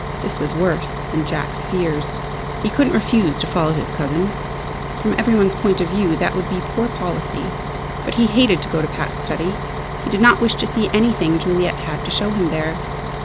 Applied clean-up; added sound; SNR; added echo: none; Bus; 5 dB; none.